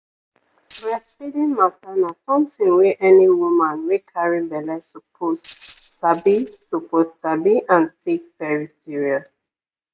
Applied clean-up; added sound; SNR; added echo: neural mask model RNNoise.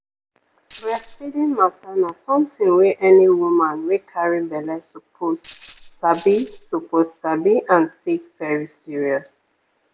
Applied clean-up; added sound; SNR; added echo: none; Tambourine; 8 dB; none.